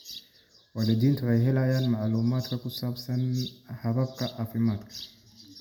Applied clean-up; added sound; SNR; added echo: none; none; none; reverberation time 1.0 s.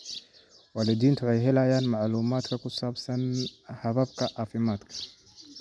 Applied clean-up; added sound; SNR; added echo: none; none; none; none.